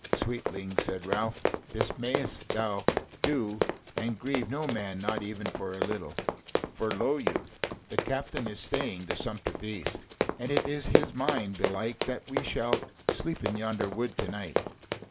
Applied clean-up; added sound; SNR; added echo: none; Run; -1 dB; none.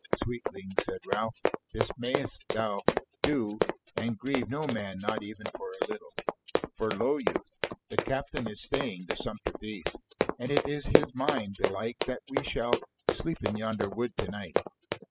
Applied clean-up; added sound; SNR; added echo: classical method spectral subtraction.